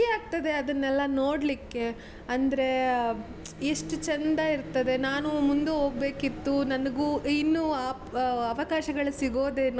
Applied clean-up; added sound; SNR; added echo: none; none; none; none.